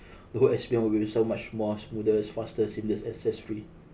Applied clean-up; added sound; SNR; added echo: none; none; none; none.